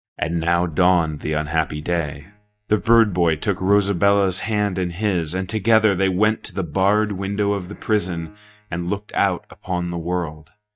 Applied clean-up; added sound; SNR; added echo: neural mask model DeepFilterNet 3.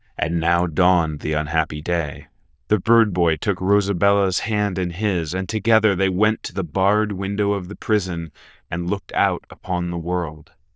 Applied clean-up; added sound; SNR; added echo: neural diffusion model UNIVERSE++.